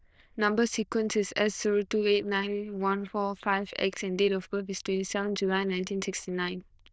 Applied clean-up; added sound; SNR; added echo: neural diffusion model UNIVERSE++.